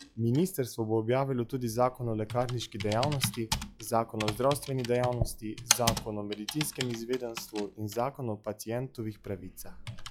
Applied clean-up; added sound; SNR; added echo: classical method log-MMSE.